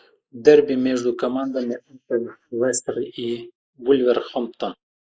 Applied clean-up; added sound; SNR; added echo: neural mask model Resemble Enhance denoiser.